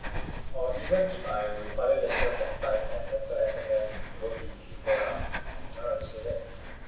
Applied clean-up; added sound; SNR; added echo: none; Breathing; 3 dB; reverberation time 0.7 s.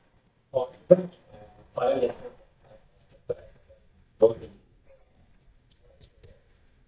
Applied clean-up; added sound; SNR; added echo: neural mask model DeepFilterNet 3.